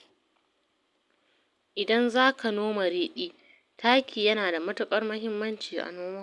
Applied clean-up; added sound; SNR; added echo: none; none; none; none.